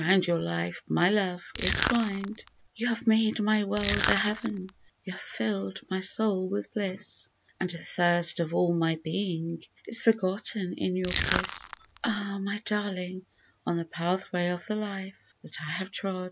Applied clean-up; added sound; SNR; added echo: none; Crushing; 0 dB; none.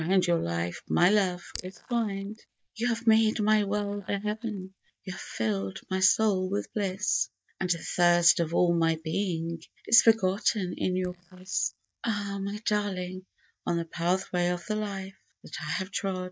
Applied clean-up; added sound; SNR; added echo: neural mask model DeepFilterNet 3.